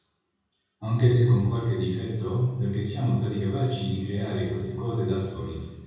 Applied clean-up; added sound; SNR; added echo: none; none; none; reverberation time 1.3 s.